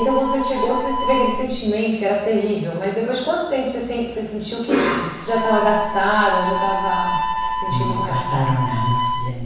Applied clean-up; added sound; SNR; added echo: none; Harmonica; 4 dB; reverberation time 1.1 s.